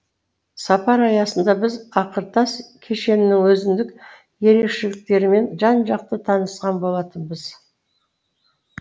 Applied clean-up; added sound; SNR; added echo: none; none; none; none.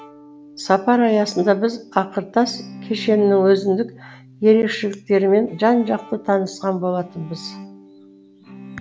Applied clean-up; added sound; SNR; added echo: none; Bowed string instrument; 20 dB; none.